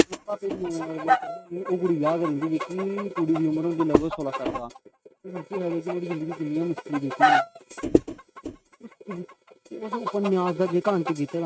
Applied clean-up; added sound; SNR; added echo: neural mask model RNNoise.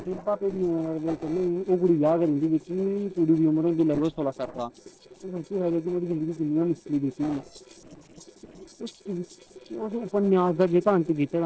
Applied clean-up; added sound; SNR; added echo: neural separator model SepFormer DNS4.